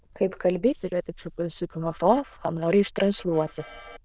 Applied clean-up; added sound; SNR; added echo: neural diffusion model UNIVERSE++.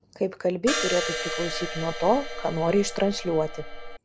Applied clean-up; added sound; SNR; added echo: none; Crash cymbal; 5 dB; none.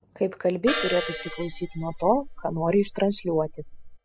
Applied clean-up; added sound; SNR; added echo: classical method spectral subtraction.